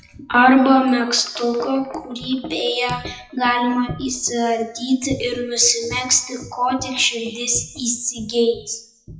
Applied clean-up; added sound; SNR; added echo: classical method WPE with log-MMSE.